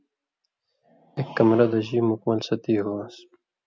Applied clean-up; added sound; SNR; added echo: none; none; none; none.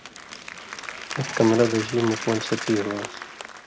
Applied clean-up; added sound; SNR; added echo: none; Applause + Ratchet, pawl; 9 dB; none.